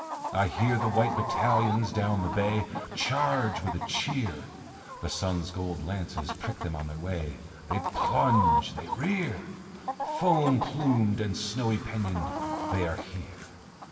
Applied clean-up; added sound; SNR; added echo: none; Chicken, rooster; 4 dB; reverberation time 1.9 s.